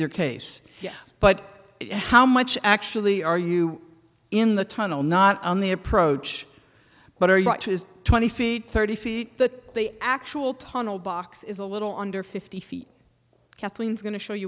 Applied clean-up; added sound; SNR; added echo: none; none; none; none.